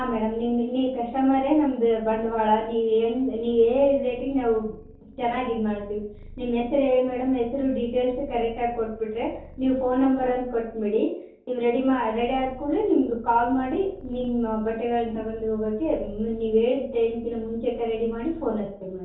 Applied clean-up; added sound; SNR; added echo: none; Purr; 20 dB; reverberation time 0.6 s.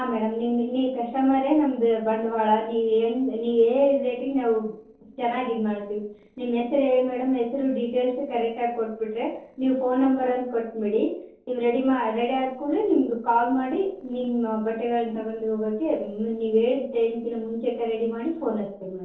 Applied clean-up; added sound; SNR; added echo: neural separator model SepFormer DNS4.